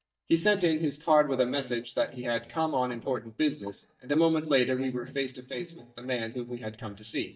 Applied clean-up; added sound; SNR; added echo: neural mask model DeepFilterNet 3.